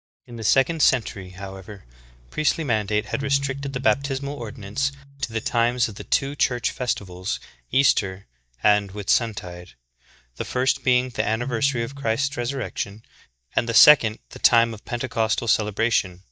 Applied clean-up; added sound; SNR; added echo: neural mask model DeepFilterNet 3.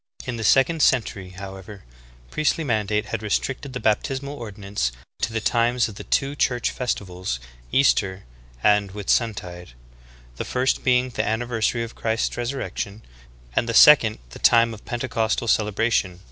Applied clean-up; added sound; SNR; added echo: none; none; none; none.